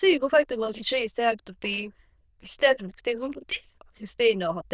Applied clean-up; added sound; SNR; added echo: neural diffusion model UNIVERSE++.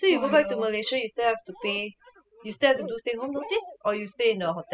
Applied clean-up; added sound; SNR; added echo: classical method spectral subtraction.